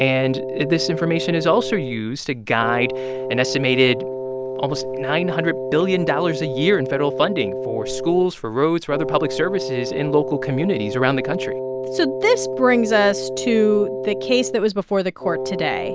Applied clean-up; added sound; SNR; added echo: none; Wind instrument, woodwind instrument; 6 dB; none.